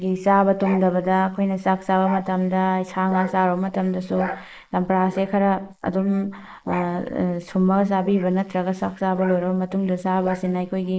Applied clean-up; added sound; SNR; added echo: neural mask model Resemble Enhance denoiser.